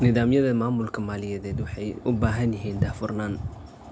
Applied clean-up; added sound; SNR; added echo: none; none; none; none.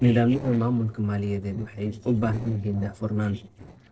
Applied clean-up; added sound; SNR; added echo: neural separator model SepFormer DNS4.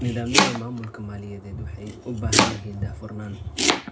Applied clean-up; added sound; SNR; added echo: none; Domestic sounds, home sounds; -4 dB; reverberation time 0.2 s.